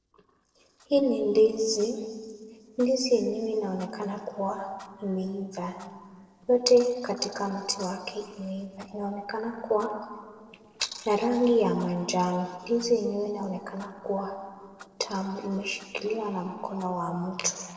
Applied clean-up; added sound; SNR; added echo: neural separator model SepFormer DNS4.